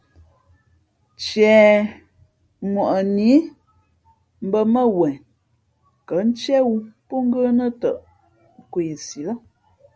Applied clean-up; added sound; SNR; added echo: none; none; none; none.